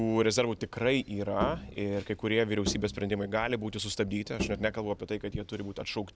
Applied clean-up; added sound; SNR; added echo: none; Bowed string instrument; 10 dB; none.